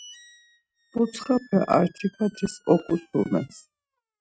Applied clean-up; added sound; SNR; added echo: neural mask model RNNoise.